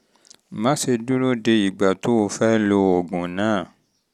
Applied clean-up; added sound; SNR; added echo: none; none; none; none.